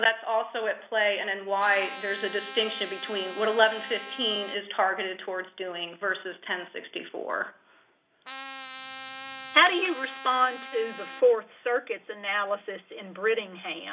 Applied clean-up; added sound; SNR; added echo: none; Trumpet; 13 dB; none.